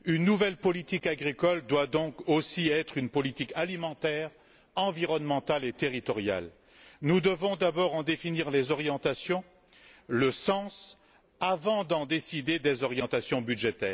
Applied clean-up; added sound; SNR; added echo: none; none; none; none.